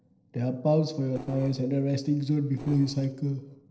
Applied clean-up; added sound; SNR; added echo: neural separator model SepFormer DNS4.